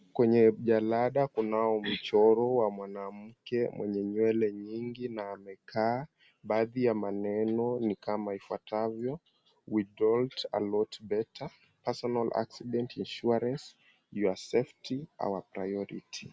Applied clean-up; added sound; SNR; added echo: none; none; none; none.